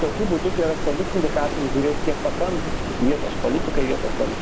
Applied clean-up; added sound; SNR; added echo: none; Stream; 0 dB; none.